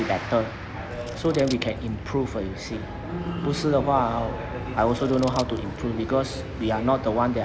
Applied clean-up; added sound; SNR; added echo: none; Scissors; 18 dB; none.